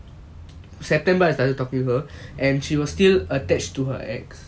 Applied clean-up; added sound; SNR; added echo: none; none; none; none.